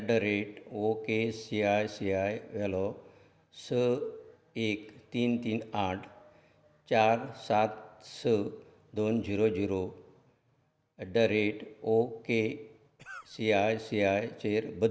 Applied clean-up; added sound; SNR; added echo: none; Cough; 19 dB; none.